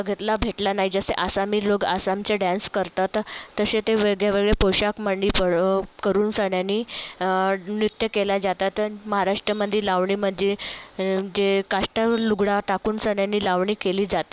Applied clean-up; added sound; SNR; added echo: none; none; none; none.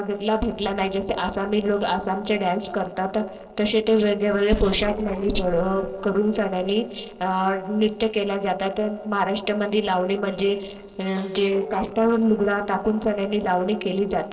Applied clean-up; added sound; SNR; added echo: neural separator model SepFormer DNS4.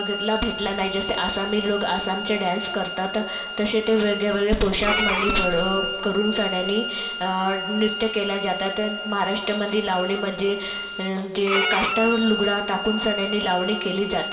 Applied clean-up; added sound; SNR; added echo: none; Bowed string instrument; 5 dB; reverberation time 2.0 s.